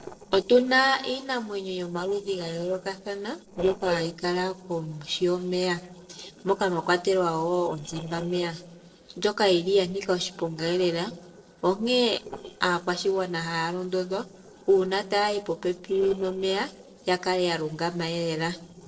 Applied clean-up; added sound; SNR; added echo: neural separator model SepFormer DNS4.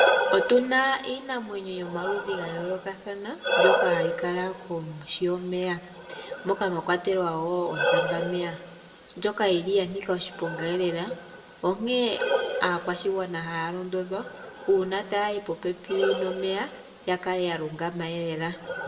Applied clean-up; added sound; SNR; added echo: none; Breathing; 3 dB; reverberation time 0.7 s.